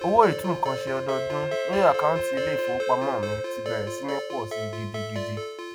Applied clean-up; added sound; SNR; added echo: none; Wind instrument, woodwind instrument + Ringtone; 2 dB; none.